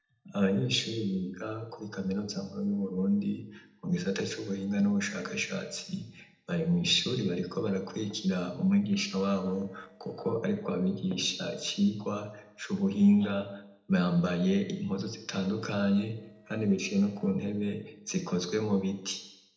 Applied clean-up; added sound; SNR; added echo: neural separator model SepFormer DNS4.